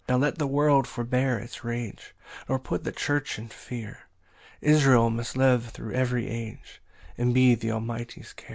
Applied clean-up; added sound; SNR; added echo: none; none; none; none.